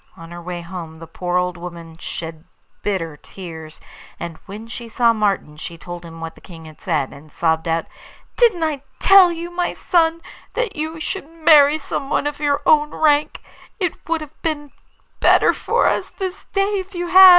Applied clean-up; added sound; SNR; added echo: none; none; none; none.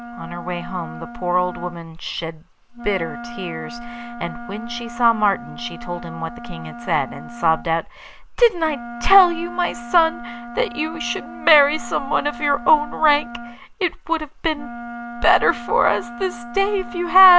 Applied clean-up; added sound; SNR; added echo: none; Wind instrument, woodwind instrument; 13 dB; none.